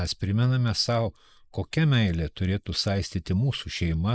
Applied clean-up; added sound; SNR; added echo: neural mask model Resemble Enhance denoiser.